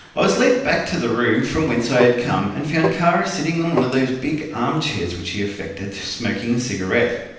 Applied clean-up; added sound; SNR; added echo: none; Tap; 4 dB; reverberation time 0.9 s.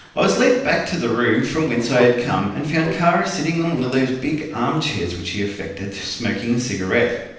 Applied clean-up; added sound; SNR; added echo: neural separator model SepFormer DNS4.